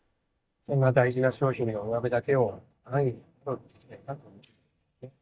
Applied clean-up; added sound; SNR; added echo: neural mask model DeepFilterNet 3.